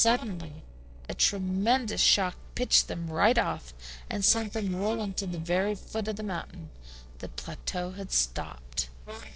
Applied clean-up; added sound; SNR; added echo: neural separator model SepFormer DNS4.